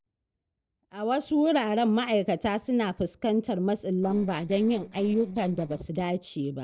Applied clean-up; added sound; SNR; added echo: neural separator model SepFormer DNS4.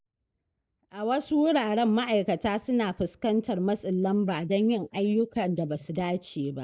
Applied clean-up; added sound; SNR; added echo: neural mask model Resemble Enhance denoiser.